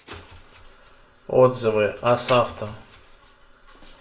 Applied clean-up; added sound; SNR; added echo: none; Engine; 20 dB; reverberation time 0.2 s.